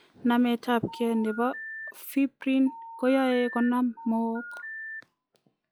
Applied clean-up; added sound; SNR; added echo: classical method log-MMSE.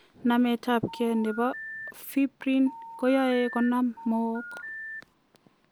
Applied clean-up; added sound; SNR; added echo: none; Telephone; 13 dB; none.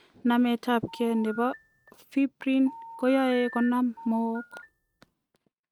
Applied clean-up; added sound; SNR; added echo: neural mask model RNNoise.